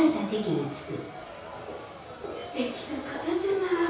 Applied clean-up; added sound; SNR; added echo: none; Crowd; 14 dB; reverberation time 0.6 s.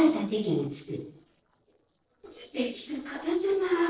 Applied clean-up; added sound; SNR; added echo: neural separator model SepFormer DNS4.